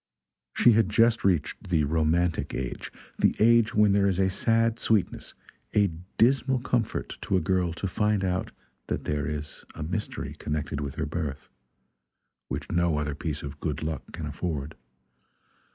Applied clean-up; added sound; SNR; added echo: none; none; none; none.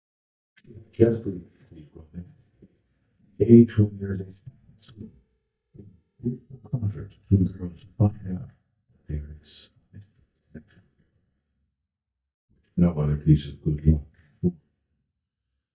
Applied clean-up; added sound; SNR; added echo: neural mask model DeepFilterNet 3.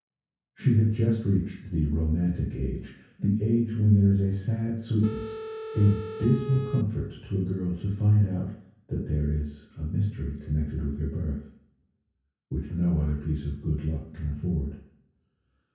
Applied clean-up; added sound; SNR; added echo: none; Telephone; 10 dB; reverberation time 0.6 s.